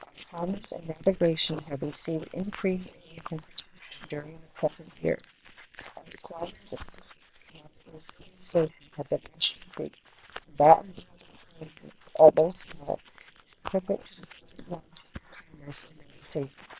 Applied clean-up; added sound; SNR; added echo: neural separator model SepFormer WHAM!.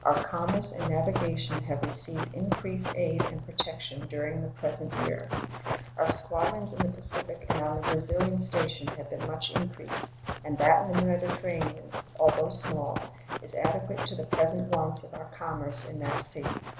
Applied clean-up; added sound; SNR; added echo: none; Run; 6 dB; none.